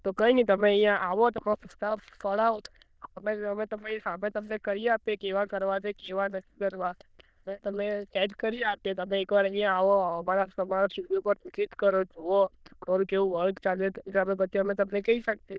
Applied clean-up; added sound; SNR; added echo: neural diffusion model UNIVERSE++.